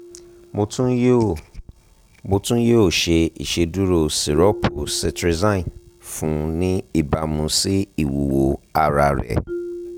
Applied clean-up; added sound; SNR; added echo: none; Marimba, xylophone; 18 dB; none.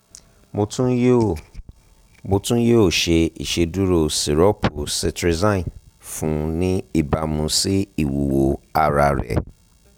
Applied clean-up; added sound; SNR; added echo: none; none; none; none.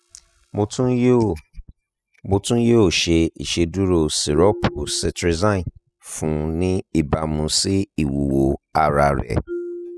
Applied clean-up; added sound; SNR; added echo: classical method spectral subtraction.